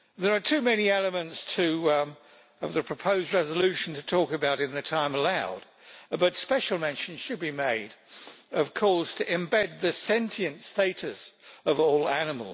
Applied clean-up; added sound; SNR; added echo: none; none; none; none.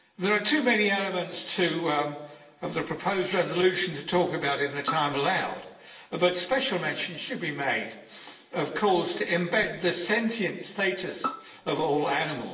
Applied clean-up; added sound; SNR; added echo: none; Bowed string instrument; 11 dB; reverberation time 0.8 s.